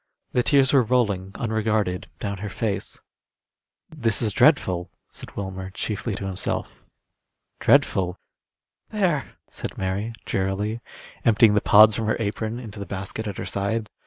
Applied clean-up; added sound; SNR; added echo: none; none; none; none.